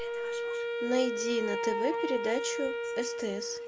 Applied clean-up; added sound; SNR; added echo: none; Wind instrument, woodwind instrument; 0 dB; none.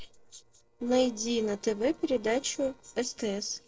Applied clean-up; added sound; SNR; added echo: neural separator model SepFormer DNS4.